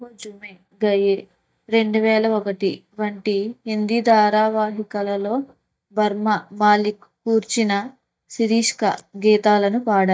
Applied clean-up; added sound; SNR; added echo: neural mask model DeepFilterNet 3.